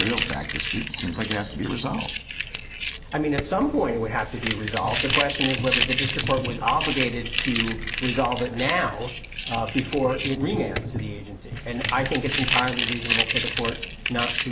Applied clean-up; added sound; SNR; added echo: none; Crumpling, crinkling; 3 dB; none.